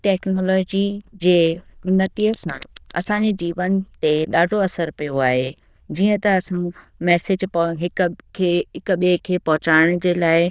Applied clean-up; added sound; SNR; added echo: neural diffusion model UNIVERSE++.